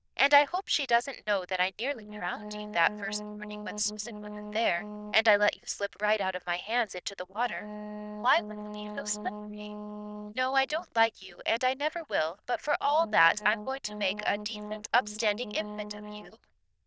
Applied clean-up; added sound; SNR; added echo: neural diffusion model UNIVERSE++.